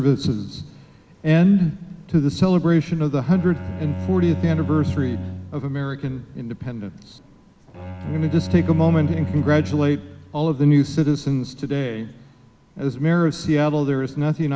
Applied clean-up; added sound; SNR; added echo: none; Bowed string instrument; 9 dB; none.